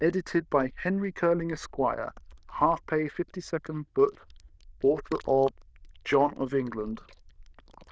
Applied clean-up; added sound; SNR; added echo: neural diffusion model UNIVERSE++.